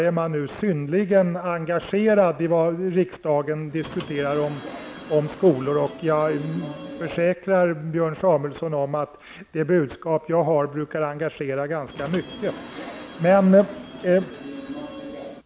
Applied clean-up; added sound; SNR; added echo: none; Subway, metro, underground / Sliding door; 14 dB; none.